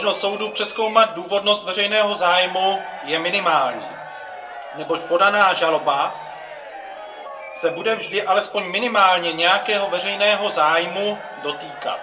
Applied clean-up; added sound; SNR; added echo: none; Crowd / Cheering; 14 dB; reverberation time 0.2 s.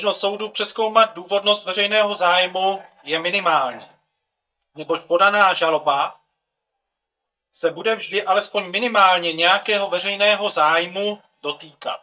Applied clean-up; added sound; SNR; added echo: neural mask model DeepFilterNet 3.